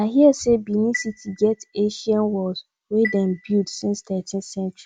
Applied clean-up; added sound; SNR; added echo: none; Chime; 16 dB; none.